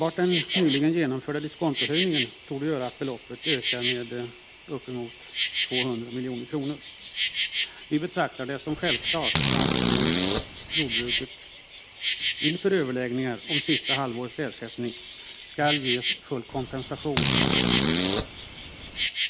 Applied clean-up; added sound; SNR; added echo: none; Fart + Insect; -3 dB; none.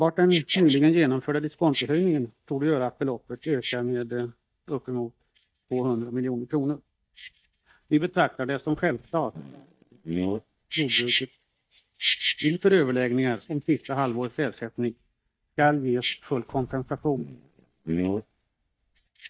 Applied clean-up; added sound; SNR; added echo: neural mask model DeepFilterNet 3.